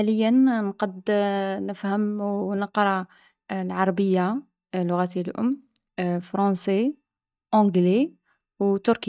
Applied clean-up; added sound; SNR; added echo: neural mask model DeepFilterNet 3.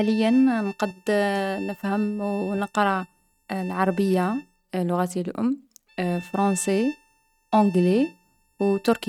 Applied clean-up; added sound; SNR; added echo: neural mask model RNNoise.